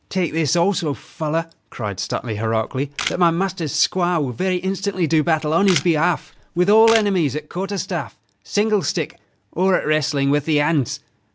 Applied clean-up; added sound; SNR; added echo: none; Camera; 12 dB; none.